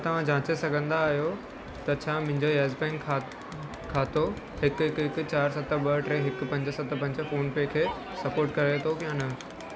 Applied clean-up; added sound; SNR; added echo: none; Crowd; 13 dB; none.